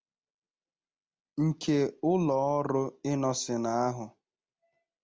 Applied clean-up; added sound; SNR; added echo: none; none; none; none.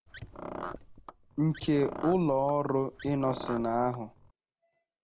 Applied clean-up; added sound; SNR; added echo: none; Car; 12 dB; none.